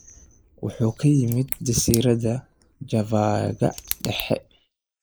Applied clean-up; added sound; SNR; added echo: neural mask model Resemble Enhance denoiser.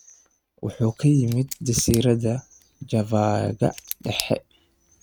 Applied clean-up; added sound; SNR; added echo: neural mask model RNNoise.